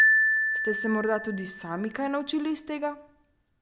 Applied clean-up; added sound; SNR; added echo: none; Marimba, xylophone; -3 dB; none.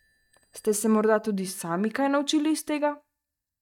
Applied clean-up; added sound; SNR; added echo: neural mask model DeepFilterNet 3.